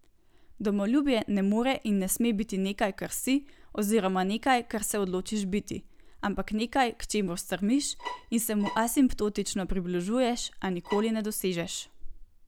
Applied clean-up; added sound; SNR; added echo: none; Bowed string instrument; 13 dB; none.